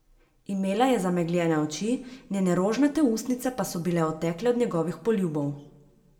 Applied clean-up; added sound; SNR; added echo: none; none; none; reverberation time 0.6 s.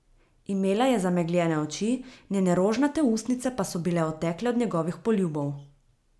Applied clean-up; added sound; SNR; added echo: none; none; none; none.